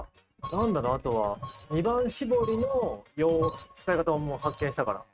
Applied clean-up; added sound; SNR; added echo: neural mask model RNNoise.